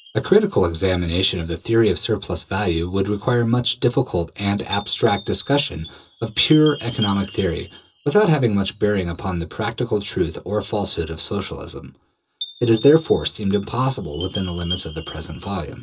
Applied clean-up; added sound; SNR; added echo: none; Chime; 14 dB; reverberation time 0.2 s.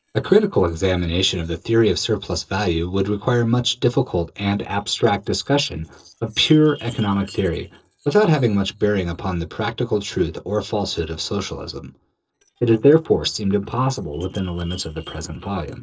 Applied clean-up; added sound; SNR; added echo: neural separator model SepFormer DNS4.